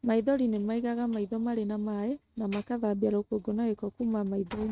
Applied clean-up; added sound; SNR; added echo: neural mask model RNNoise.